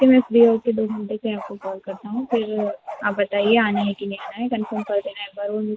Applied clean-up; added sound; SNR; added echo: none; Bark; 16 dB; none.